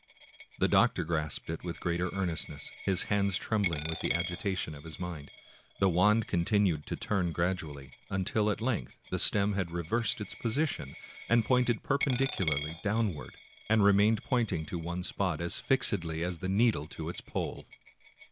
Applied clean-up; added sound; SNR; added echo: none; Coin (dropping); 13 dB; none.